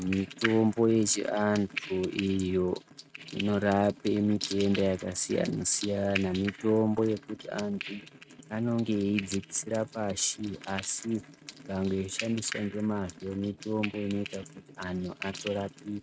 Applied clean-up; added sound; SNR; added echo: neural mask model RNNoise.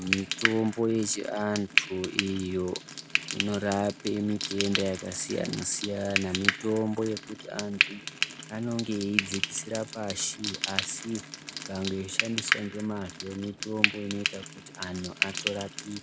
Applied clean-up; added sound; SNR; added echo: none; Frying (food); 1 dB; none.